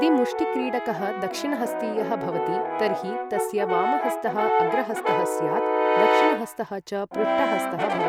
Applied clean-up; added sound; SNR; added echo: none; Brass instrument; -3 dB; none.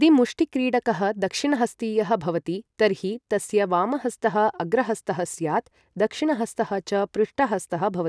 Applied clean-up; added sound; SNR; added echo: none; none; none; none.